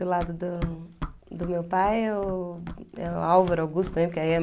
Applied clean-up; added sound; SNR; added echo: none; Run; 13 dB; none.